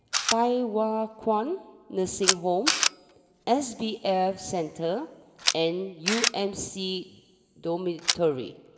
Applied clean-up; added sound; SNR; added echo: none; Camera; 4 dB; reverberation time 1.5 s.